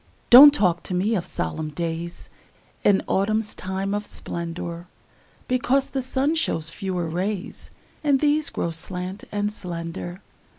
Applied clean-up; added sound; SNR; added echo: none; none; none; none.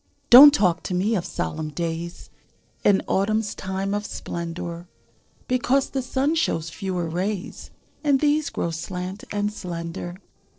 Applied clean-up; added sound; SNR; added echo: neural separator model SepFormer DNS4.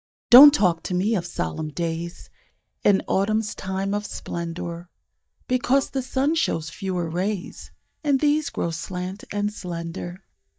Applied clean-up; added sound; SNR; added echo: neural mask model DeepFilterNet 3.